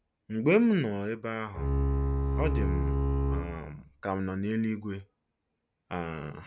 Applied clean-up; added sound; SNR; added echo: none; Bowed string instrument; -3 dB; none.